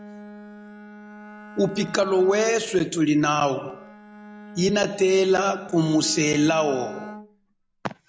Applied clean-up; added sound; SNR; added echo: none; Bowed string instrument; 18 dB; none.